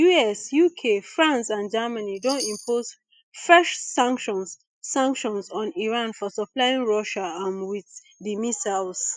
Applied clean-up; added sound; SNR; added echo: classical method spectral subtraction.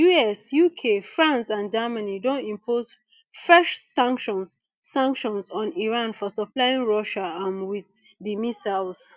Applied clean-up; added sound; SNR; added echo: none; none; none; none.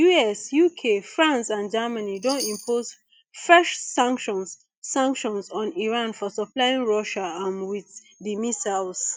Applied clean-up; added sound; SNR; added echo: none; Chime; 13 dB; none.